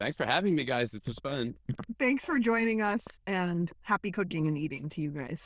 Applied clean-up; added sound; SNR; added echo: neural diffusion model UNIVERSE++.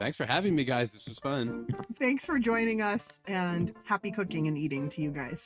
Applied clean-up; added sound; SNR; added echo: neural mask model RNNoise.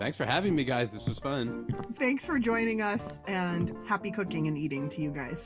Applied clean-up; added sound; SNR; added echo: none; Walk, footsteps; 12 dB; none.